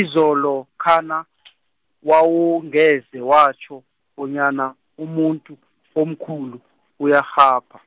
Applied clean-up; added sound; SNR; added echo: none; none; none; none.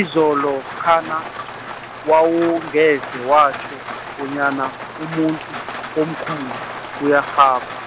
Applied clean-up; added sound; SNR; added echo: none; Rain; 11 dB; none.